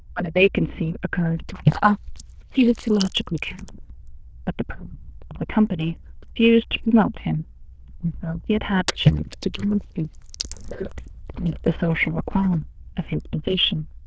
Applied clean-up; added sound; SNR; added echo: neural diffusion model UNIVERSE++.